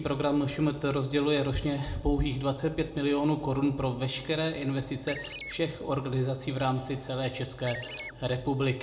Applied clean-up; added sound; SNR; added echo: none; Chirp, tweet; 11 dB; reverberation time 0.9 s.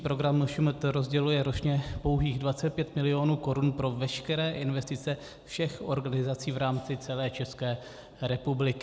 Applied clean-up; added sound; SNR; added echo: none; none; none; none.